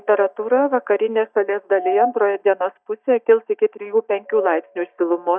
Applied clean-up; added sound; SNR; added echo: neural mask model DeepFilterNet 3.